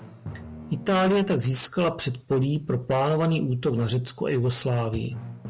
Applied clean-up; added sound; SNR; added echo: none; Drum; 19 dB; none.